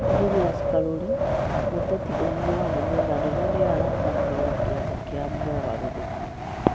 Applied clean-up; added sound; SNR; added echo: none; Wind; -4 dB; none.